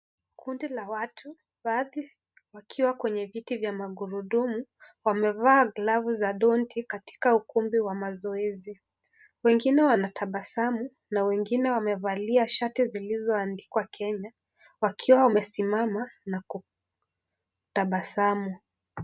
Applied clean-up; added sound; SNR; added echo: none; none; none; none.